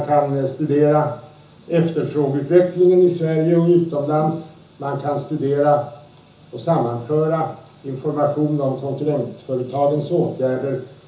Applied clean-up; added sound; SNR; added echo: none; none; none; reverberation time 0.7 s.